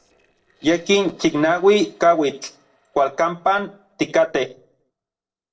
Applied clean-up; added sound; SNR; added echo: neural separator model SepFormer DNS4.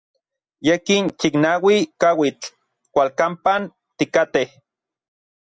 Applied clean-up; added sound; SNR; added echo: none; none; none; none.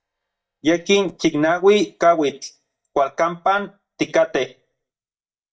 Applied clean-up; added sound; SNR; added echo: neural mask model DeepFilterNet 3.